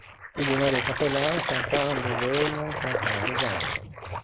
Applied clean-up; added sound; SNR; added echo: neural mask model Resemble Enhance denoiser.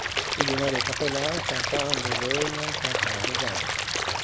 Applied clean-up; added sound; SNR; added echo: none; Stream / Liquid; -4 dB; none.